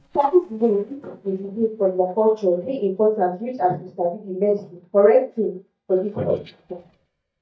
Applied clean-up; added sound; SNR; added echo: neural mask model DeepFilterNet 3.